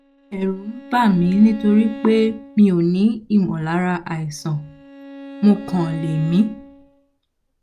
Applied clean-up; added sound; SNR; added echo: none; Bowed string instrument; 17 dB; none.